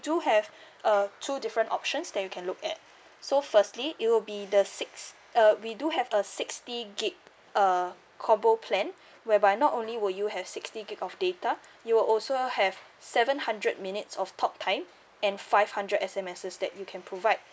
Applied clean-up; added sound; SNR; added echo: none; none; none; none.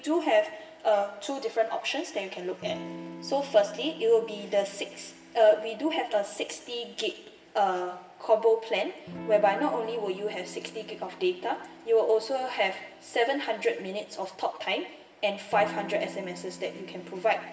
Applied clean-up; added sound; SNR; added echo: none; Electric guitar / Strum; 18 dB; reverberation time 1.1 s.